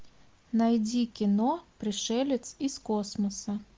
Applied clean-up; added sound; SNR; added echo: none; none; none; none.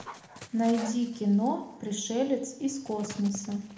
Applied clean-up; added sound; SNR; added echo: none; Dog; 18 dB; reverberation time 0.7 s.